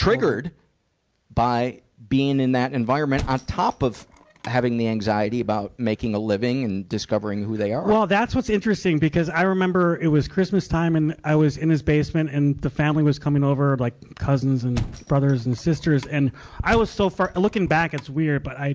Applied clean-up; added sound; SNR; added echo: none; Thump, thud; 15 dB; none.